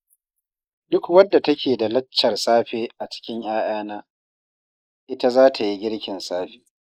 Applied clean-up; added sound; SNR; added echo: neural mask model Resemble Enhance denoiser.